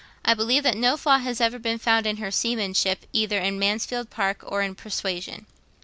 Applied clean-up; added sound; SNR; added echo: none; none; none; none.